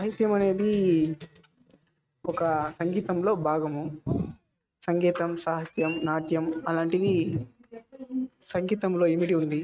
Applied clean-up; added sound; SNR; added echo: neural mask model RNNoise.